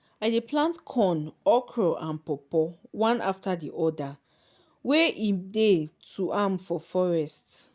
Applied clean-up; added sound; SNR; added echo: none; none; none; none.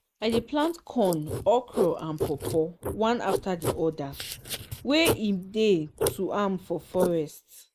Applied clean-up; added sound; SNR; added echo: neural mask model Resemble Enhance denoiser.